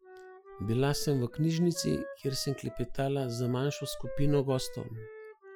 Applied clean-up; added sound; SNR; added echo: classical method Wiener filter.